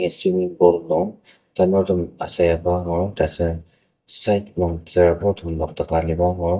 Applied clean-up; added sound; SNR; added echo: neural mask model DeepFilterNet 3.